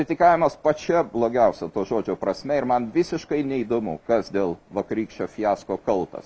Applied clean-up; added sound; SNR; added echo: none; none; none; none.